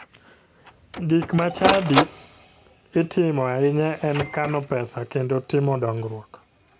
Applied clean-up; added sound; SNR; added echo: none; Printer; 7 dB; none.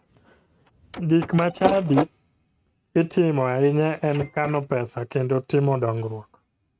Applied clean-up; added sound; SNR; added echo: neural mask model RNNoise.